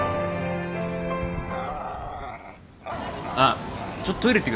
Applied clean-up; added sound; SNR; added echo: none; Bark / Growling; 10 dB; none.